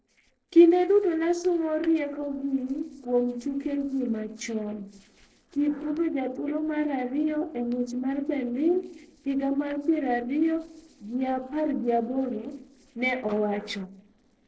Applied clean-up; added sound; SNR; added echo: neural separator model SepFormer DNS4.